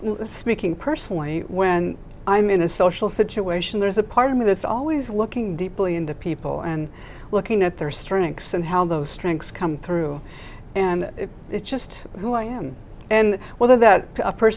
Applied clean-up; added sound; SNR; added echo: none; none; none; none.